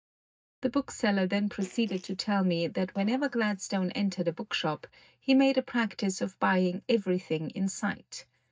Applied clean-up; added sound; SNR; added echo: neural mask model DeepFilterNet 3.